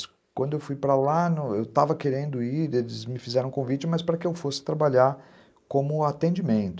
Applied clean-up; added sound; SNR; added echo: neural mask model Resemble Enhance denoiser.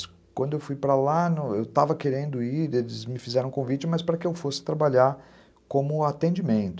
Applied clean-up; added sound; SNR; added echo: none; none; none; none.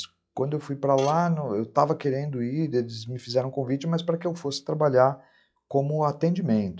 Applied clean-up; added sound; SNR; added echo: classical method log-MMSE.